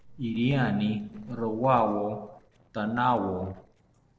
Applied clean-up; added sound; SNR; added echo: neural separator model SepFormer DNS4.